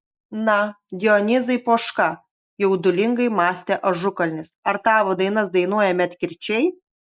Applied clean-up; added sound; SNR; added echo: neural mask model Resemble Enhance denoiser.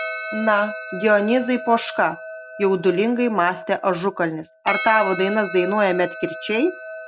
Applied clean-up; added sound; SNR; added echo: none; Percussion; 11 dB; none.